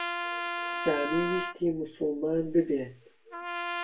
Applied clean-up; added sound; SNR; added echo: none; Trumpet; 5 dB; reverberation time 0.2 s.